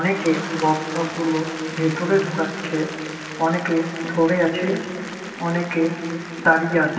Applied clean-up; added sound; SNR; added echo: none; Applause / Crowd; 13 dB; reverberation time 2.5 s.